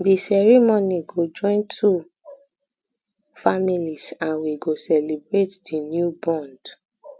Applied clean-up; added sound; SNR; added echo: none; none; none; none.